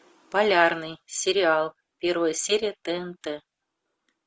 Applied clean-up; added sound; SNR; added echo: none; none; none; none.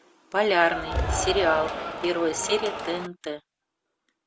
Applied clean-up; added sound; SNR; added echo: none; Cheering; 3 dB; none.